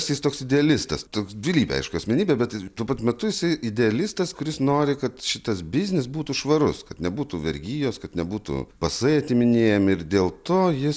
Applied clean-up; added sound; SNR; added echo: none; none; none; none.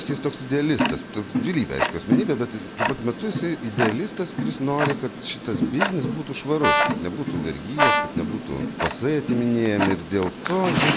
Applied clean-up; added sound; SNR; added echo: none; Tick-tock + Brass instrument; 0 dB; none.